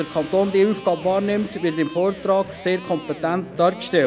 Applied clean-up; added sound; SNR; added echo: none; Electric guitar; 18 dB; none.